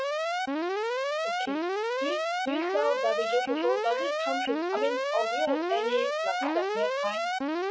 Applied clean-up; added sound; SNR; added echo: classical method Wiener filter.